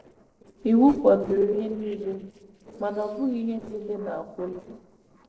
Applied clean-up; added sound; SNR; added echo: neural separator model SepFormer DNS4.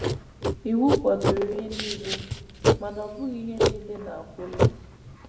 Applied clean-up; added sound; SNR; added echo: none; Writing; -2 dB; reverberation time 1.5 s.